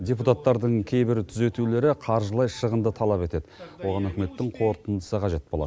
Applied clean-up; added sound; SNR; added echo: none; none; none; none.